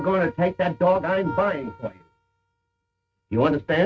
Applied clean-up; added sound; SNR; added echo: neural mask model RNNoise.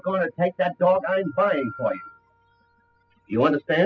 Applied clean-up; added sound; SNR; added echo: classical method spectral subtraction.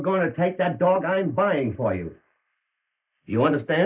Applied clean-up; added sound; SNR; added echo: neural mask model Resemble Enhance denoiser.